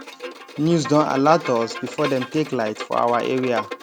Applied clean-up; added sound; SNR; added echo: none; Bowed string instrument; 12 dB; none.